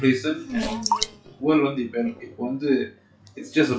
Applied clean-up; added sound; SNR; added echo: classical method log-MMSE.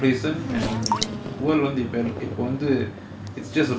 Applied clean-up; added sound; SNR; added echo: none; Race car, auto racing / Accelerating, revving, vroom + Drip; 8 dB; none.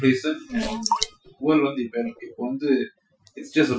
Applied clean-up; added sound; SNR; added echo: classical method Wiener filter.